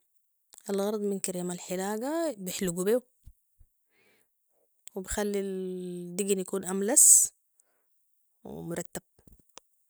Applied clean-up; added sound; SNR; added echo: none; none; none; none.